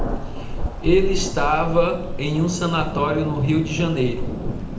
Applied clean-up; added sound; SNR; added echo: none; Thunder; 3 dB; reverberation time 0.8 s.